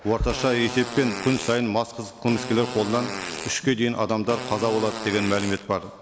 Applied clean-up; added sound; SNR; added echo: none; Fart; 10 dB; none.